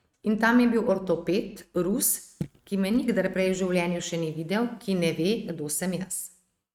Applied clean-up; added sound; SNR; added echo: neural mask model RNNoise.